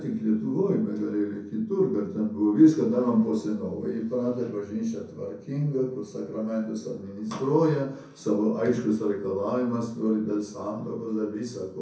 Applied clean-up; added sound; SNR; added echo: none; none; none; reverberation time 0.6 s.